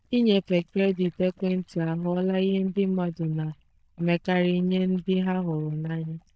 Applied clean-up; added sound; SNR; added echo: neural mask model DeepFilterNet 3.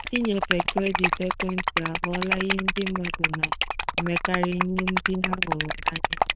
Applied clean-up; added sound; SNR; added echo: neural diffusion model UNIVERSE++.